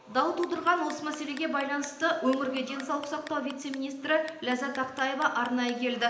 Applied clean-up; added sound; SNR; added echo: none; Clock; 20 dB; reverberation time 0.9 s.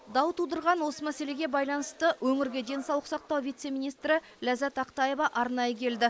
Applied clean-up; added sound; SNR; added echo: none; none; none; none.